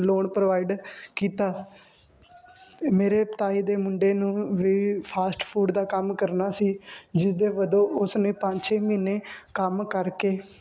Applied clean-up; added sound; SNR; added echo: none; none; none; none.